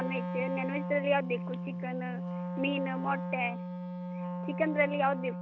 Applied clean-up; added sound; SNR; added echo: none; Wind instrument, woodwind instrument; 3 dB; none.